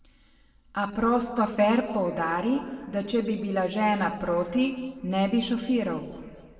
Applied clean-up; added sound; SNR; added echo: none; none; none; reverberation time 1.6 s.